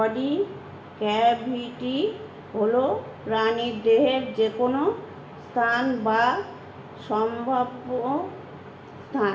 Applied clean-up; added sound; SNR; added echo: none; none; none; reverberation time 0.8 s.